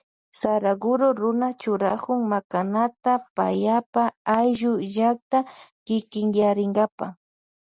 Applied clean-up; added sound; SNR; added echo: none; none; none; none.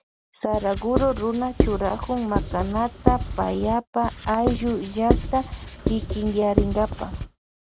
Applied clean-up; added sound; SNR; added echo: none; Writing; 2 dB; none.